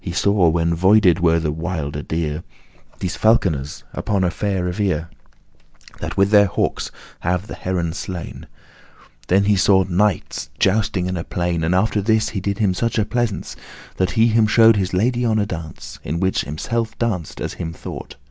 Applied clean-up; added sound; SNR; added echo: none; none; none; none.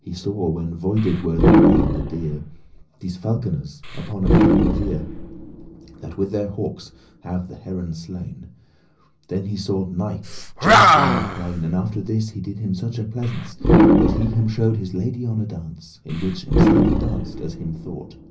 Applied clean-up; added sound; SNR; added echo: none; Animal; -4 dB; reverberation time 0.5 s.